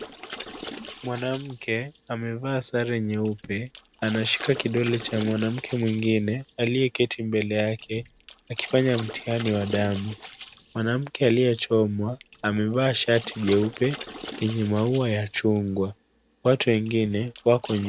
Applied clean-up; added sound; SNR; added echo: none; Water / Splash, splatter; 17 dB; none.